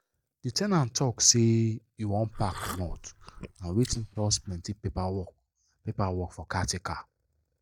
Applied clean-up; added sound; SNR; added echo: neural mask model DeepFilterNet 3.